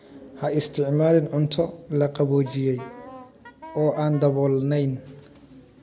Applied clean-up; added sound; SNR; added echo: none; Wind instrument, woodwind instrument; 20 dB; none.